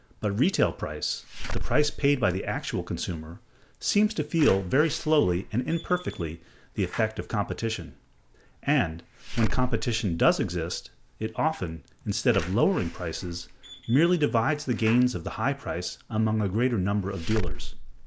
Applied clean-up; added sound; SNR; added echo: none; Slam / Alarm; 6 dB; none.